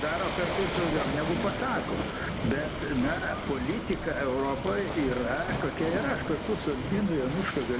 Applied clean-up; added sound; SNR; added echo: none; Waves, surf; 3 dB; none.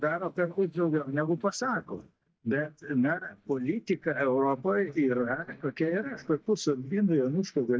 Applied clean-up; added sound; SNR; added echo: neural mask model DeepFilterNet 3.